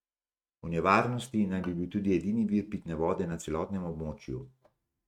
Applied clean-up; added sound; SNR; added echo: neural mask model RNNoise.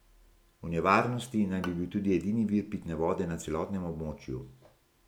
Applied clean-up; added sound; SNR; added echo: none; Bowed string instrument; 19 dB; none.